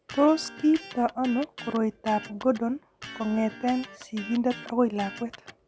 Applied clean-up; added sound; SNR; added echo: none; Electric guitar; 16 dB; none.